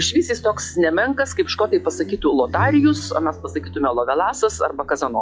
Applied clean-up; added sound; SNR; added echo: classical method log-MMSE.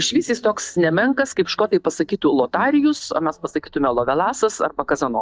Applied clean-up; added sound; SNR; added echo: neural mask model DeepFilterNet 3.